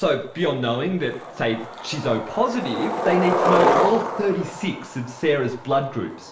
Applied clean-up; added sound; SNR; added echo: none; Skateboard; 2 dB; reverberation time 0.6 s.